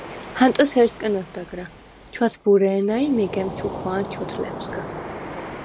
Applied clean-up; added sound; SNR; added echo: none; Waves, surf; 12 dB; none.